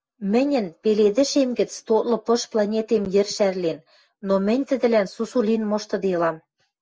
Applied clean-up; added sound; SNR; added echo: none; none; none; none.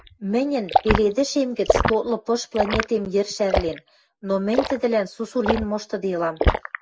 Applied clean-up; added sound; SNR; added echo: none; Liquid; 2 dB; none.